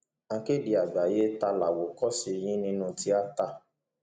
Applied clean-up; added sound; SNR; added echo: none; none; none; none.